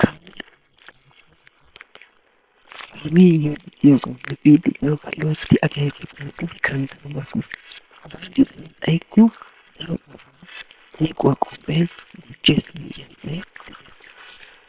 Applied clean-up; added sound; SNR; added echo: neural separator model SepFormer WHAM!.